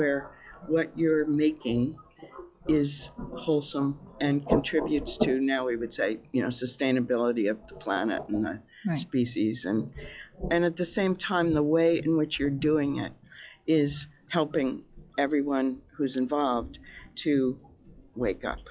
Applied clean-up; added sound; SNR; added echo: classical method log-MMSE.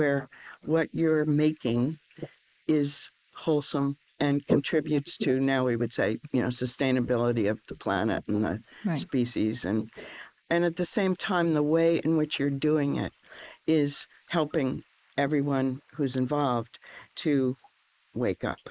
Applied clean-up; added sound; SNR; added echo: neural mask model Resemble Enhance denoiser.